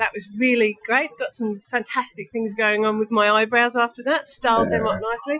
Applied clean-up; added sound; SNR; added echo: classical method Wiener filter.